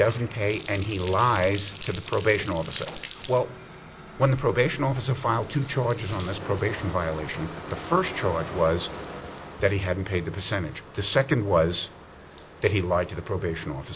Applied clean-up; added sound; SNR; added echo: none; Bathtub (filling or washing); 13 dB; none.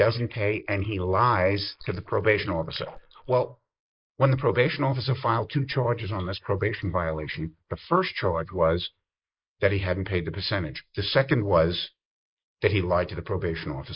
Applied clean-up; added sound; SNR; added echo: neural mask model Resemble Enhance denoiser.